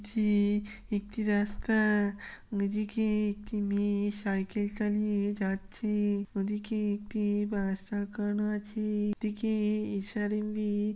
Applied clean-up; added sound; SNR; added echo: none; none; none; none.